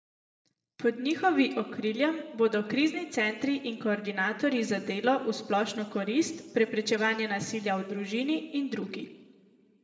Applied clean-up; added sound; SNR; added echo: none; none; none; reverberation time 1.2 s.